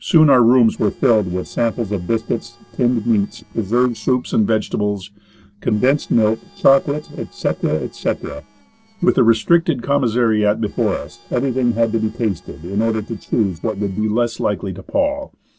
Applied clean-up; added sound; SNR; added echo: neural separator model SepFormer DNS4.